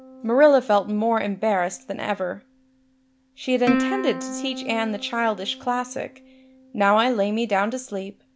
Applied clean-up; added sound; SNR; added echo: none; Plucked string instrument; 10 dB; none.